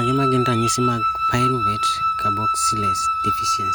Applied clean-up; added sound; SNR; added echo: none; Wind instrument, woodwind instrument; -3 dB; none.